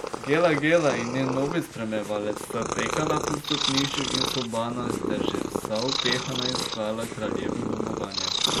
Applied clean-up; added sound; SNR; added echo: none; Purr; 2 dB; none.